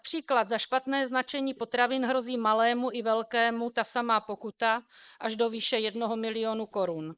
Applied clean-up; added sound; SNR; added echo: neural mask model Resemble Enhance denoiser.